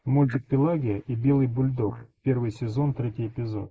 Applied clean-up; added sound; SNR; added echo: neural mask model Resemble Enhance denoiser.